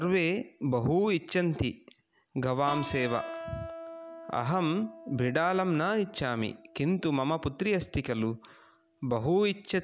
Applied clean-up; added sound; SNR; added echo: none; Keyboard (musical); 16 dB; none.